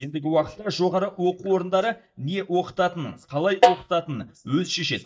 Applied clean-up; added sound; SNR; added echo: neural mask model DeepFilterNet 3.